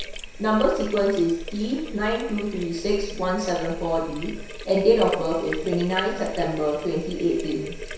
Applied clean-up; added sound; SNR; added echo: none; Sink (filling or washing); 10 dB; reverberation time 0.7 s.